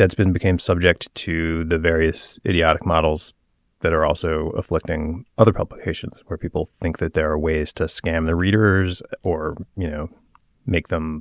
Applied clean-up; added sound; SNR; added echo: none; none; none; none.